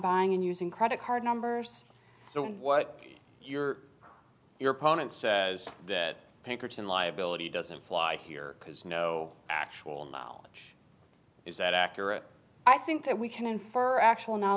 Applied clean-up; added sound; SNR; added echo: none; none; none; none.